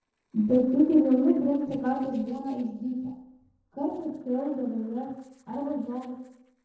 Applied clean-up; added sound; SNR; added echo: neural separator model SepFormer DNS4.